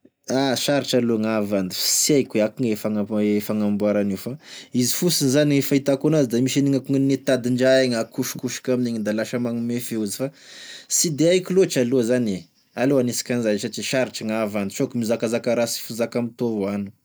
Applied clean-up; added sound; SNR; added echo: none; none; none; none.